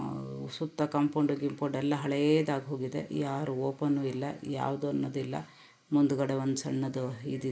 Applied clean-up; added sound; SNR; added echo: neural mask model Resemble Enhance denoiser.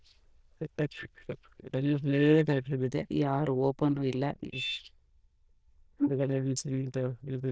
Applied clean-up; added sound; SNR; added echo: neural diffusion model UNIVERSE++.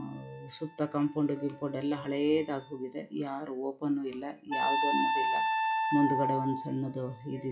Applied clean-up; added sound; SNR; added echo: classical method log-MMSE.